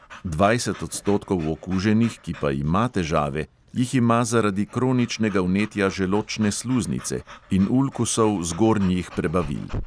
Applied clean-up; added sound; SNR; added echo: none; Dog / Breathing; 19 dB; none.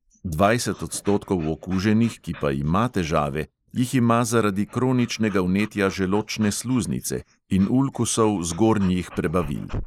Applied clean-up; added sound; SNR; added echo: neural mask model Resemble Enhance denoiser.